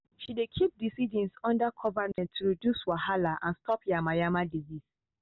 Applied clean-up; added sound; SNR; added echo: none; none; none; none.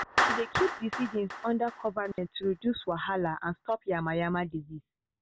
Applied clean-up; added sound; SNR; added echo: none; Clapping; 5 dB; none.